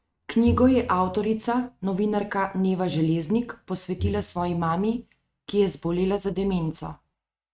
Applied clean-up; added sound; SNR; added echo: neural mask model RNNoise.